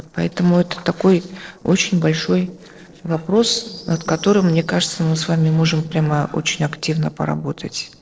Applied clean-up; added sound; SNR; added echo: neural separator model SepFormer DNS4.